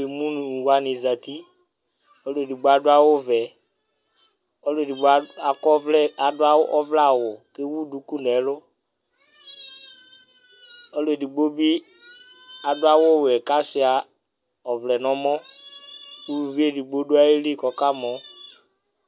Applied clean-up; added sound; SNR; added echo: none; none; none; none.